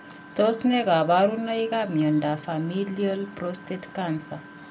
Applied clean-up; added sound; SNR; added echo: none; Engine; 19 dB; none.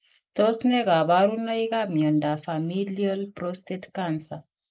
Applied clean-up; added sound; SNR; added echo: neural mask model Resemble Enhance denoiser.